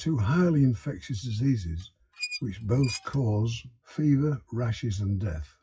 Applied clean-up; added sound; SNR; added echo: classical method WPE with log-MMSE.